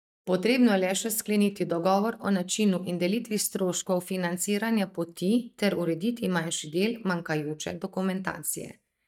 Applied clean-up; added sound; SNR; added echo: neural mask model DeepFilterNet 3.